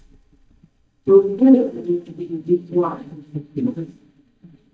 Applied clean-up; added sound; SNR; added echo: neural mask model DeepFilterNet 3.